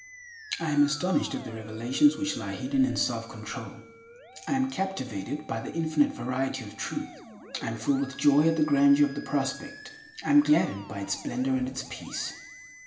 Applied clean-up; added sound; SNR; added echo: none; Musical instrument; 20 dB; reverberation time 1.0 s.